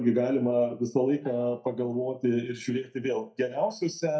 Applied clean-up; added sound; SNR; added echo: neural mask model DeepFilterNet 3.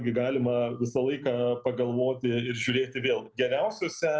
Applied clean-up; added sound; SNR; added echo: none; none; none; none.